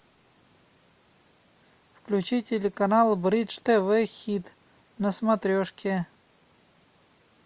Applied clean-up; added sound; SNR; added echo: none; none; none; none.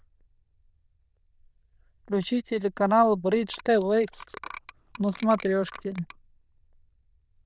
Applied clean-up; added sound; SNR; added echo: neural diffusion model UNIVERSE++.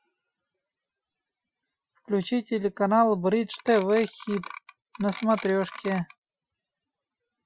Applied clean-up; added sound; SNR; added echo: classical method Wiener filter.